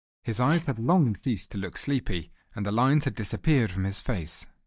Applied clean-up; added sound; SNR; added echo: neural mask model DeepFilterNet 3.